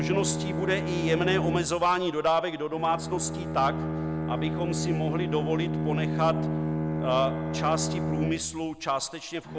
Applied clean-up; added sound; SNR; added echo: none; Bowed string instrument; 1 dB; none.